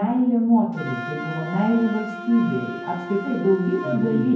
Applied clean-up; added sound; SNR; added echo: none; Wind instrument, woodwind instrument; 12 dB; reverberation time 0.9 s.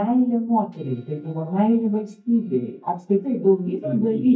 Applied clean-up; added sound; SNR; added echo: neural mask model DeepFilterNet 3.